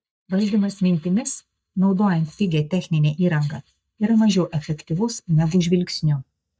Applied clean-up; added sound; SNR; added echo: neural mask model DeepFilterNet 3.